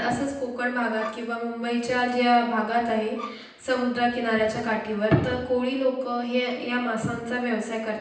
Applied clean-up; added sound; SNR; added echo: none; Bowed string instrument; 16 dB; reverberation time 0.9 s.